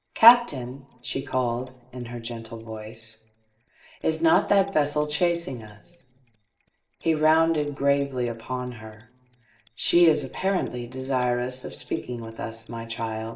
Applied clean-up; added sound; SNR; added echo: neural separator model SepFormer DNS4.